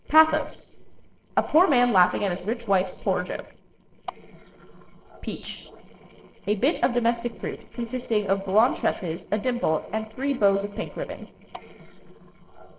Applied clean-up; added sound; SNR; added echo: neural separator model SepFormer DNS4.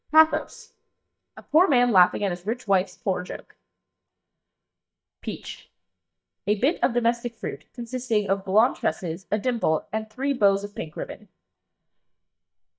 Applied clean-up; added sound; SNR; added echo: neural mask model DeepFilterNet 3.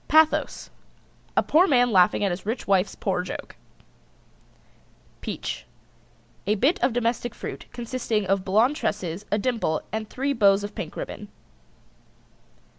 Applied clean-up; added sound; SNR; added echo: none; none; none; none.